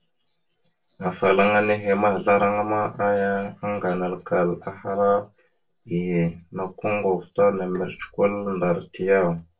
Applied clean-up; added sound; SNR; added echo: neural separator model SepFormer DNS4.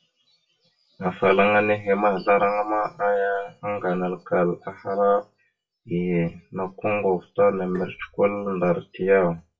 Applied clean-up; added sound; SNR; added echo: classical method WPE with log-MMSE.